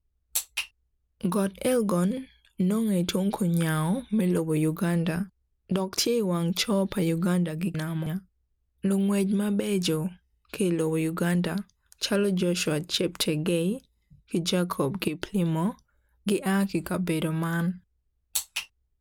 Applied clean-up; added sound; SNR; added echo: none; none; none; none.